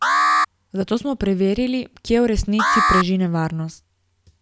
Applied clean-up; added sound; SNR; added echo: none; Alarm; 0 dB; none.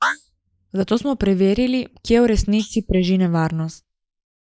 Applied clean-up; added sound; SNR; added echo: neural mask model Resemble Enhance denoiser.